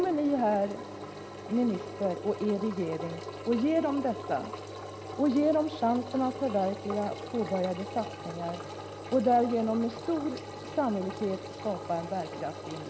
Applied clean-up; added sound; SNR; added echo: none; Engine; 10 dB; none.